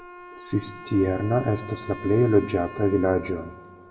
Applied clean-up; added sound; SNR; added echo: none; Wind instrument, woodwind instrument; 17 dB; reverberation time 1.0 s.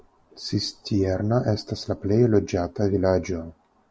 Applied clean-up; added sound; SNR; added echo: none; none; none; none.